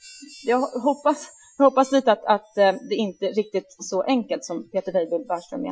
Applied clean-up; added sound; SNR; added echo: classical method Wiener filter.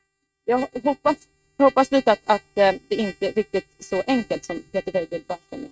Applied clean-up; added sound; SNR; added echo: neural mask model RNNoise.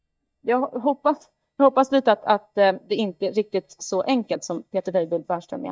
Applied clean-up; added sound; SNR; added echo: neural mask model DeepFilterNet 3.